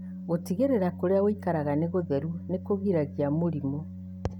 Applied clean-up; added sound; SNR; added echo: none; Organ; 11 dB; none.